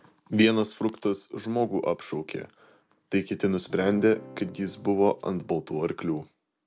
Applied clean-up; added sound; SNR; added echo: none; Acoustic guitar / Strum; 18 dB; none.